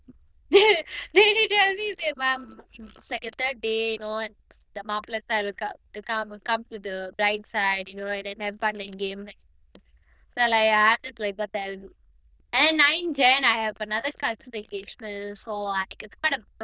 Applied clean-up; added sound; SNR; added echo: neural diffusion model UNIVERSE++.